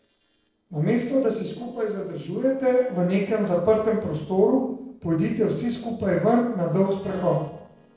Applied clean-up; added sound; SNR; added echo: neural separator model SepFormer DNS4.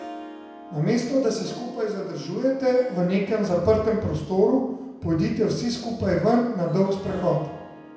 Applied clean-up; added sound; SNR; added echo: none; Harp; 19 dB; reverberation time 0.9 s.